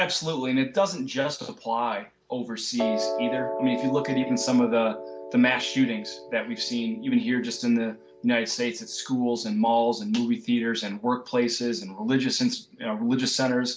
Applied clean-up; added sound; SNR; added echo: none; Piano; 12 dB; none.